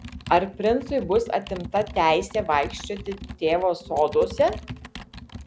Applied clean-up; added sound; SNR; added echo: none; Computer keyboard; 14 dB; none.